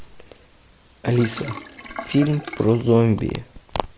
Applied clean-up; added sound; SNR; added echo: none; Sink (filling or washing); 15 dB; none.